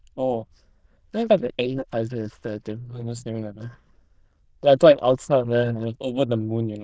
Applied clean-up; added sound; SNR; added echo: neural diffusion model UNIVERSE++.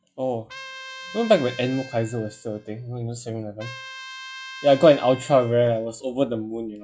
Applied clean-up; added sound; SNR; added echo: classical method log-MMSE.